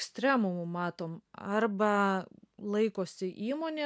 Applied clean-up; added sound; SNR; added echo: none; none; none; none.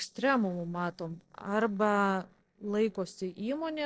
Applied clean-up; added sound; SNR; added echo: neural separator model SepFormer DNS4.